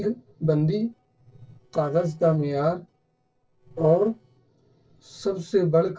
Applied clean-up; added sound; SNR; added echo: neural separator model SepFormer DNS4.